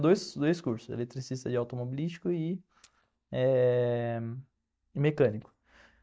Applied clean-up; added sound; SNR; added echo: neural mask model DeepFilterNet 3.